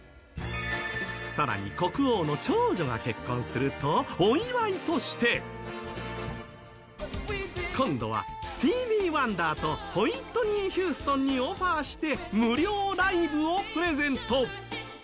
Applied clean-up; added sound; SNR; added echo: none; none; none; none.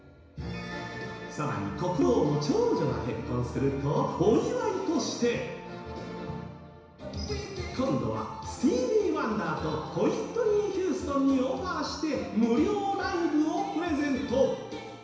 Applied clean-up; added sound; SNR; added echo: none; Bowed string instrument; 8 dB; reverberation time 1.0 s.